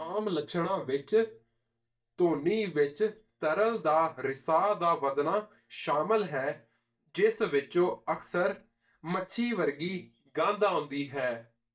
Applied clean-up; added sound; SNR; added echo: neural mask model DeepFilterNet 3.